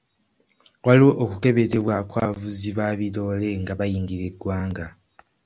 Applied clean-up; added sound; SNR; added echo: none; none; none; none.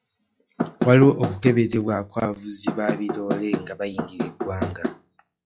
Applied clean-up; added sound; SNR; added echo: classical method log-MMSE.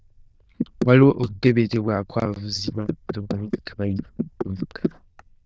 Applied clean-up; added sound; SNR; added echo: neural diffusion model UNIVERSE++.